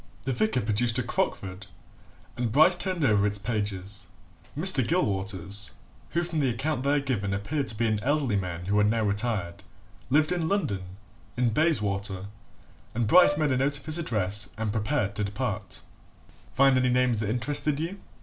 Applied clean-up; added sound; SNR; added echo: none; Brass instrument; 9 dB; none.